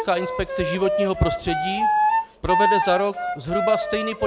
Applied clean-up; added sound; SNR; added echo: none; Wind instrument, woodwind instrument; -1 dB; none.